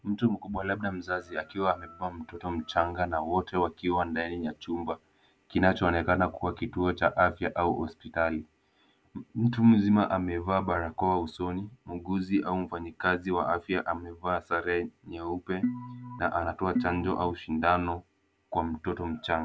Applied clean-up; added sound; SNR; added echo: none; Organ; 7 dB; none.